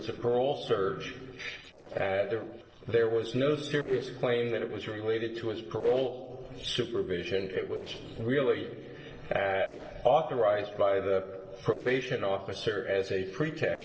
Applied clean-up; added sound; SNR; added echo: neural separator model SepFormer DNS4.